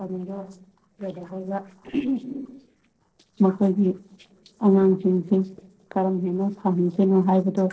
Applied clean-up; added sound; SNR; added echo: neural separator model SepFormer DNS4.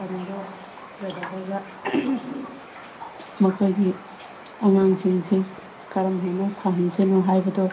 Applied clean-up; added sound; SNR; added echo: none; Raindrop; 17 dB; reverberation time 0.3 s.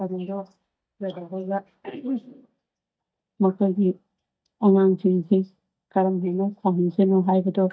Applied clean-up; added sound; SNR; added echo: neural mask model DeepFilterNet 3.